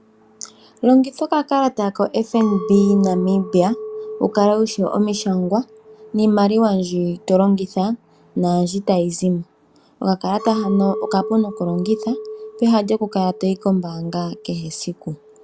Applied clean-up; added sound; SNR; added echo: none; Chink, clink; 15 dB; none.